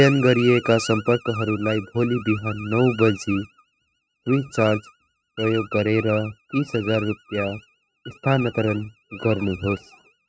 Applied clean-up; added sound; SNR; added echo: neural mask model RNNoise.